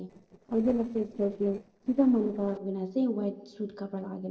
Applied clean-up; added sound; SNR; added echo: neural separator model SepFormer DNS4.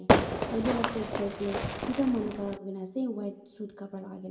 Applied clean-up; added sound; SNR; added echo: none; Fireworks; -4 dB; reverberation time 0.2 s.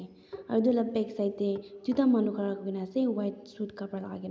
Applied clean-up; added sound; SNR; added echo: none; none; none; none.